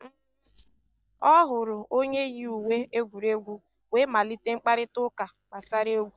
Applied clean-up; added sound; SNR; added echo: neural mask model DeepFilterNet 3.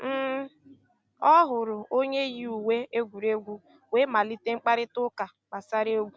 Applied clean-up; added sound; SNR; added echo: none; none; none; none.